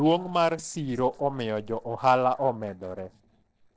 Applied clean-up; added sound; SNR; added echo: neural separator model SepFormer DNS4.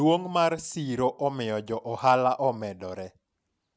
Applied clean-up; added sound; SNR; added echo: none; none; none; none.